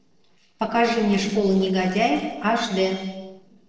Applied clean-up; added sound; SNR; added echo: neural separator model SepFormer DNS4.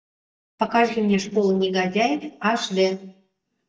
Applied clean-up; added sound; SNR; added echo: neural mask model DeepFilterNet 3.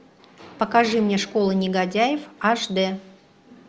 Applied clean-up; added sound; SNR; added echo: none; none; none; none.